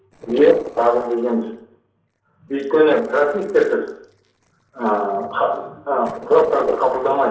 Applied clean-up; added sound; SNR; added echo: neural separator model SepFormer DNS4.